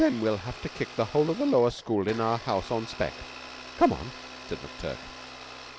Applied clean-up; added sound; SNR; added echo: none; Domestic sounds, home sounds; 14 dB; none.